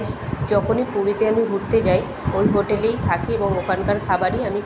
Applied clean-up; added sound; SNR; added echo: none; none; none; none.